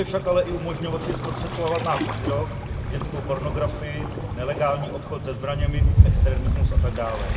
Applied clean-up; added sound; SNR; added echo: none; Waves, surf; -5 dB; reverberation time 0.7 s.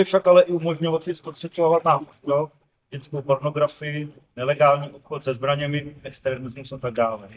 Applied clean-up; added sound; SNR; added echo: neural mask model DeepFilterNet 3.